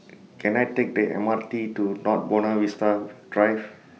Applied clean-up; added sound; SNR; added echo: none; none; none; none.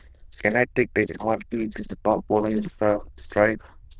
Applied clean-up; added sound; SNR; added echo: neural diffusion model UNIVERSE++.